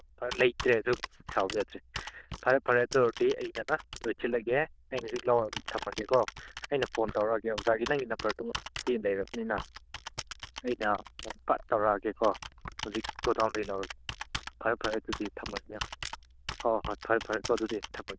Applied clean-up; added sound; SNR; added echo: neural diffusion model UNIVERSE++.